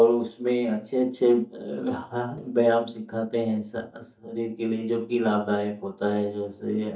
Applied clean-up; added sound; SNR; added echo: neural mask model DeepFilterNet 3.